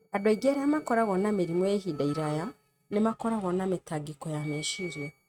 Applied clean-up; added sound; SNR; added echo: neural mask model RNNoise.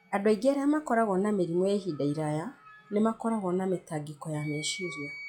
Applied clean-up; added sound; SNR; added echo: classical method log-MMSE.